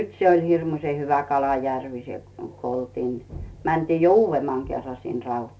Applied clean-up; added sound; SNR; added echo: none; none; none; none.